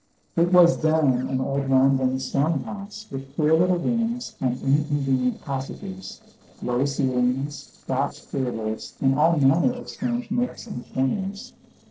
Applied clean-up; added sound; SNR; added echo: neural separator model SepFormer DNS4.